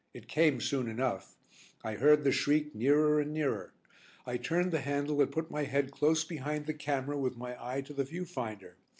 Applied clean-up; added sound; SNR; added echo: none; none; none; none.